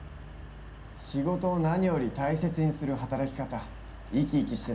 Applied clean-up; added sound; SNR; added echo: none; Mechanical fan; 15 dB; reverberation time 0.3 s.